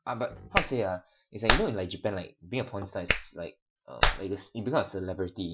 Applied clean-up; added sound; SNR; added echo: classical method Wiener filter.